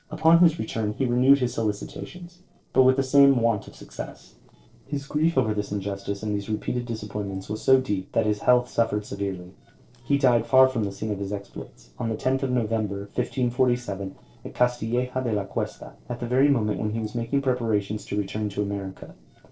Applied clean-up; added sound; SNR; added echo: neural separator model SepFormer DNS4.